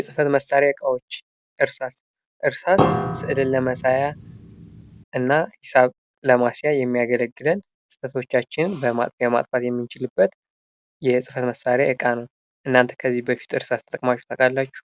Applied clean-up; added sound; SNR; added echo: none; Piano; 3 dB; none.